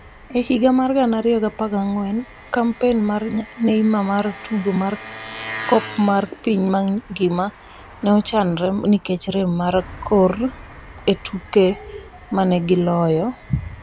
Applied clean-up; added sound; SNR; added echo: none; Engine; 18 dB; none.